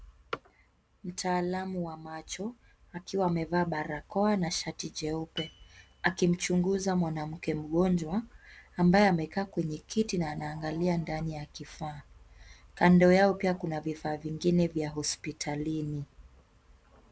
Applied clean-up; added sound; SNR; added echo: none; Piano; 18 dB; none.